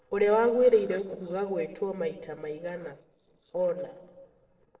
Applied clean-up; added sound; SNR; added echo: neural separator model SepFormer DNS4.